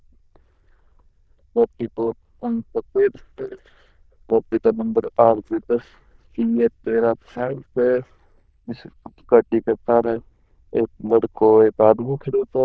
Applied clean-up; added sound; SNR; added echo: neural diffusion model UNIVERSE++.